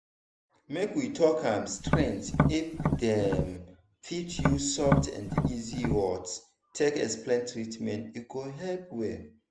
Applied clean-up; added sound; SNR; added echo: none; Tap; -2 dB; none.